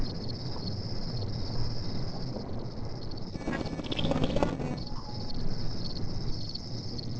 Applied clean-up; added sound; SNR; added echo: neural separator model SepFormer DNS4.